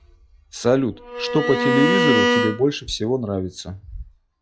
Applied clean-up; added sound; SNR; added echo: classical method log-MMSE.